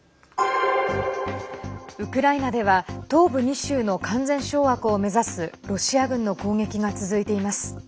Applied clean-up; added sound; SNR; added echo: none; none; none; none.